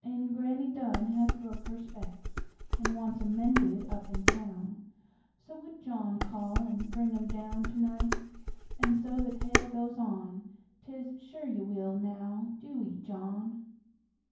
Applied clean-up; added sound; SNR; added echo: none; Dishes, pots, and pans; -1 dB; reverberation time 0.9 s.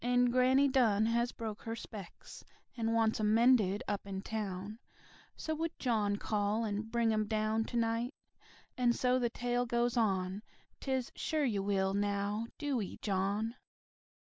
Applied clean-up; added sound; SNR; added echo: none; none; none; none.